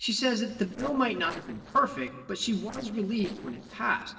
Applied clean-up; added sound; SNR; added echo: neural separator model SepFormer DNS4.